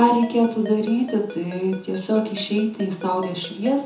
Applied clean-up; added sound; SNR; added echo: none; Ringtone; 18 dB; reverberation time 0.5 s.